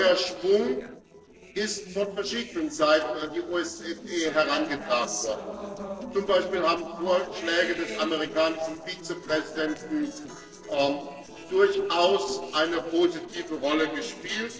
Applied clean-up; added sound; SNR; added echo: neural separator model SepFormer DNS4.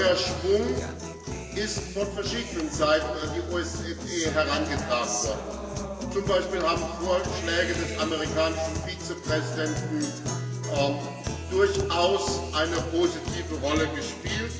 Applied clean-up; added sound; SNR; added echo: none; Guitar; 5 dB; reverberation time 2.1 s.